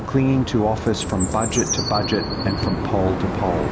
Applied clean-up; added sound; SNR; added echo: none; Chirp, tweet; 3 dB; none.